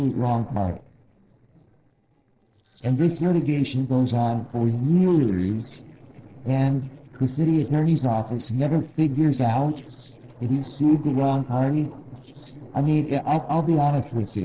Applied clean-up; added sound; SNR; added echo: neural separator model SepFormer DNS4.